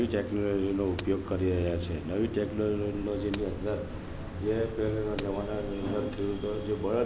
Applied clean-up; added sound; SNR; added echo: none; Crack; 17 dB; none.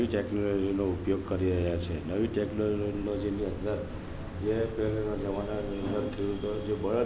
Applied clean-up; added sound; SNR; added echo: none; none; none; none.